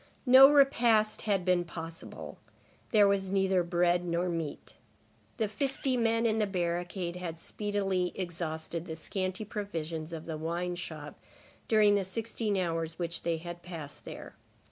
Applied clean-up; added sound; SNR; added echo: none; Camera; 16 dB; none.